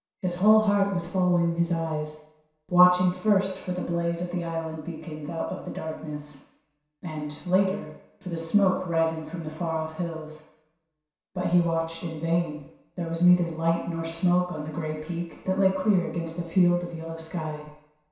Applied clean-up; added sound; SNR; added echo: none; none; none; reverberation time 0.7 s.